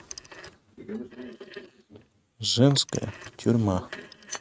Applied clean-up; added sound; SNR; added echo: neural mask model RNNoise.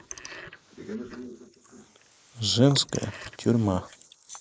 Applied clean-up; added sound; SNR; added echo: neural mask model Resemble Enhance denoiser.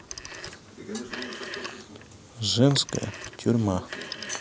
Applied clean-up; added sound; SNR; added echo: none; Telephone; 12 dB; none.